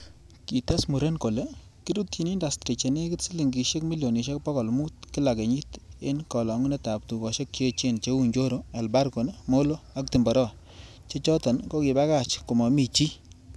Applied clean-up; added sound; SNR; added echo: none; none; none; none.